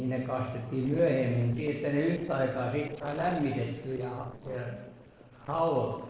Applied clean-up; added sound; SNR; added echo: neural separator model SepFormer DNS4.